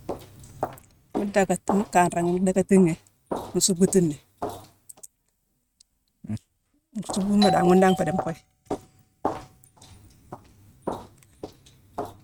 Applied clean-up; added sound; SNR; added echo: neural mask model RNNoise.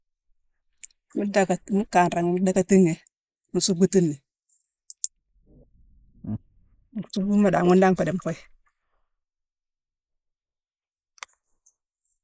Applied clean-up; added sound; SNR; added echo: neural mask model Resemble Enhance denoiser.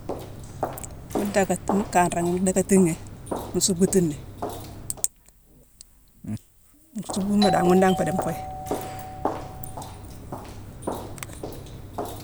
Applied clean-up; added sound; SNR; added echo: none; Walk, footsteps + Doorbell; 7 dB; none.